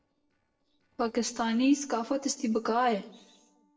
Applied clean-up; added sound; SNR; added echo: neural separator model SepFormer DNS4.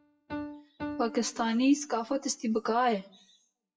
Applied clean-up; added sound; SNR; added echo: classical method WPE with log-MMSE.